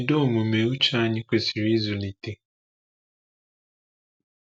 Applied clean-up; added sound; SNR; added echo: none; none; none; none.